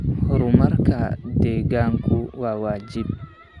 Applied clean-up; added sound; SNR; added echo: none; none; none; none.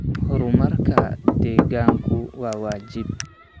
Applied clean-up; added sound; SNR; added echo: none; Knock / Wood; 3 dB; none.